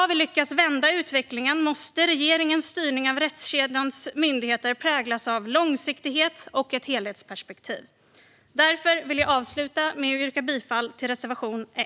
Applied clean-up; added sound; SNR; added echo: none; none; none; none.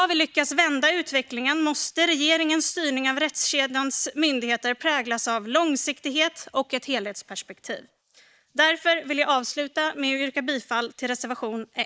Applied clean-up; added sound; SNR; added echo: neural mask model Resemble Enhance denoiser.